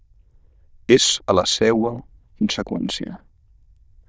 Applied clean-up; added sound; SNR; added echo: neural diffusion model UNIVERSE++.